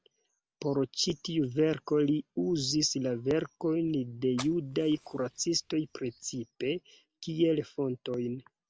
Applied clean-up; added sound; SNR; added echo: none; Fire; 19 dB; none.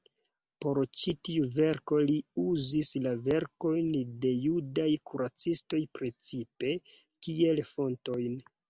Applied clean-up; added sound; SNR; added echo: none; none; none; none.